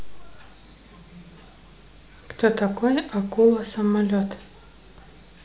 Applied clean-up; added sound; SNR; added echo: none; none; none; none.